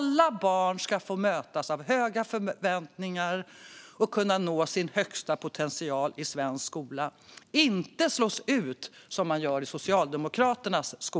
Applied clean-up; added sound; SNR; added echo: none; none; none; none.